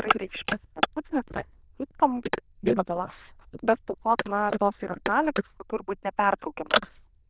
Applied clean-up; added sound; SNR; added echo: neural diffusion model UNIVERSE++.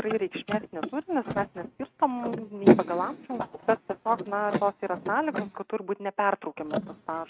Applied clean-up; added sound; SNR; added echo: neural mask model RNNoise.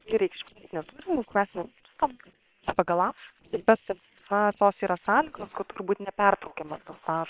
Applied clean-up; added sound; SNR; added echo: neural separator model SepFormer WHAM!.